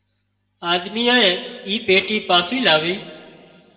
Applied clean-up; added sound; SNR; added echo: neural separator model SepFormer DNS4.